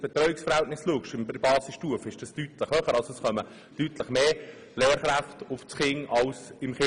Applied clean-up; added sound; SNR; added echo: none; none; none; none.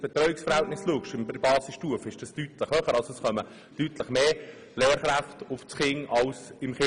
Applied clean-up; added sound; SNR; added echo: none; Guitar; 19 dB; none.